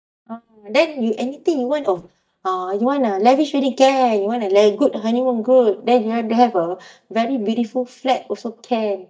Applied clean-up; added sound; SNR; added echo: neural mask model DeepFilterNet 3.